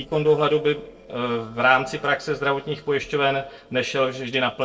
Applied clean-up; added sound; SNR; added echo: neural separator model SepFormer DNS4.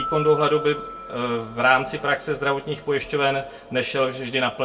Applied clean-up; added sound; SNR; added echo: none; Keyboard (musical); 13 dB; reverberation time 0.1 s.